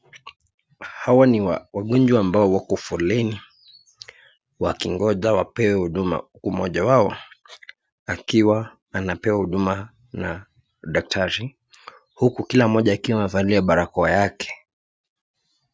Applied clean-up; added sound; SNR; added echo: none; none; none; none.